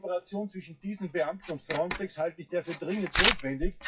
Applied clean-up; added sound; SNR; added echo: classical method WPE with log-MMSE.